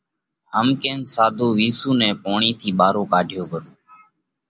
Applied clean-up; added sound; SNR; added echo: none; none; none; none.